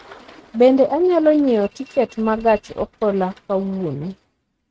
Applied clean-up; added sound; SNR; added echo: neural mask model RNNoise.